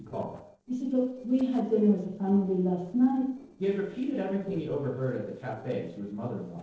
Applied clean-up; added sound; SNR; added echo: neural separator model SepFormer DNS4.